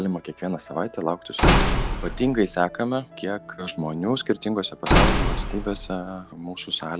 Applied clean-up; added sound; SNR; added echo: none; Slam / Wood; -3 dB; none.